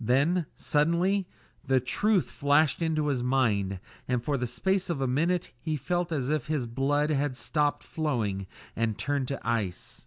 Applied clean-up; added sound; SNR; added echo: none; none; none; none.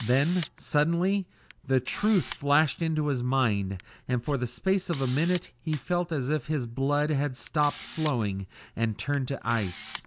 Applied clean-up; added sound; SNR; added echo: none; Camera; 20 dB; none.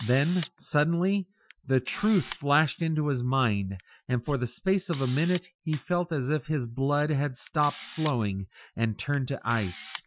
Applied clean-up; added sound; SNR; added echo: classical method Wiener filter.